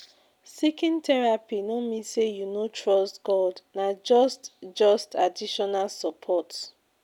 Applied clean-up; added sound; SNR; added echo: none; none; none; none.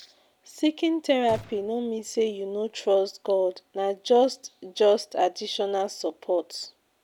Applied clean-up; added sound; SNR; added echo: none; Gunshot, gunfire; 20 dB; none.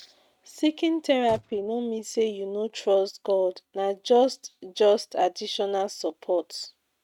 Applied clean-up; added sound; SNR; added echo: neural mask model RNNoise.